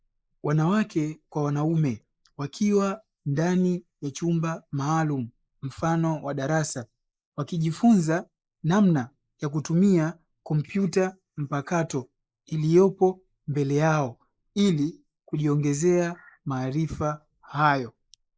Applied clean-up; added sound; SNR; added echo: neural mask model Resemble Enhance denoiser.